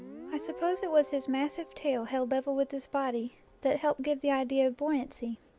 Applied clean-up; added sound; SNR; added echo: none; Guitar; 19 dB; none.